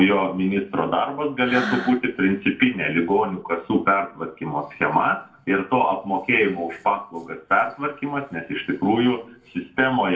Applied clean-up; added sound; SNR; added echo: neural separator model SepFormer DNS4.